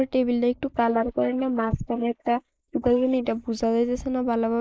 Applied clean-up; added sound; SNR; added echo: neural mask model Resemble Enhance denoiser.